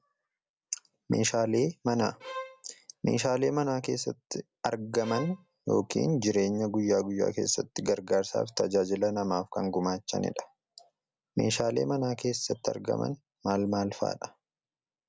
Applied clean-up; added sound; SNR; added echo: none; Bowed string instrument; 12 dB; none.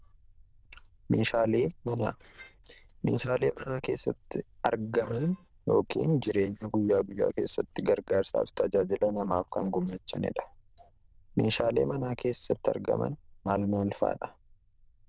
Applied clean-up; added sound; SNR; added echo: neural diffusion model UNIVERSE++.